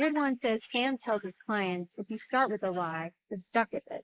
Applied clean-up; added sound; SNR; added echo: neural mask model Resemble Enhance denoiser.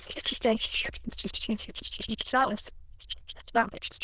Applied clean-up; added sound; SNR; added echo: neural diffusion model UNIVERSE++.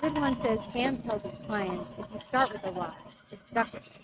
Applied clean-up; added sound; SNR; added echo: neural mask model RNNoise.